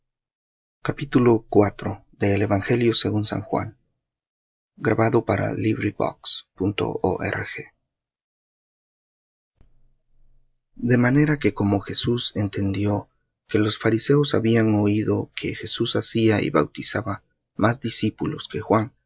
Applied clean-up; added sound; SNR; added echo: none; none; none; none.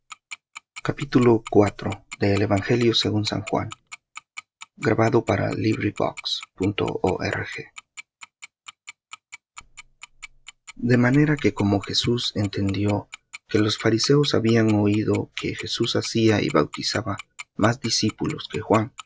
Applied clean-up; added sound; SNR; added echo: none; Tick-tock; 20 dB; none.